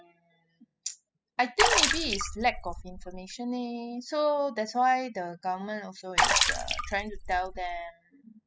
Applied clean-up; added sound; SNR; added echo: classical method spectral subtraction.